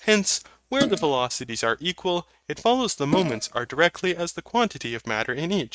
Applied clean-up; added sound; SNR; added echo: neural mask model RNNoise.